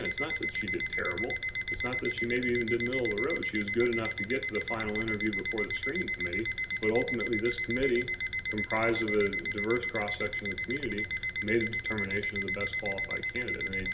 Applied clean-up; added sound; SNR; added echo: none; Alarm; 1 dB; reverberation time 0.4 s.